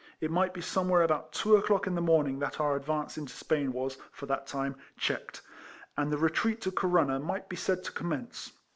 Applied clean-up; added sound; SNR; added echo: none; none; none; none.